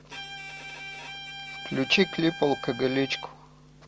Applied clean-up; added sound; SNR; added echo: none; Bowed string instrument; 11 dB; none.